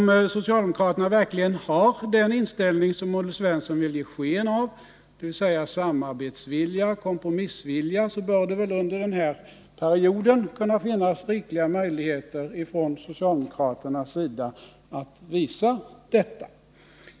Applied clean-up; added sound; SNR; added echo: none; none; none; none.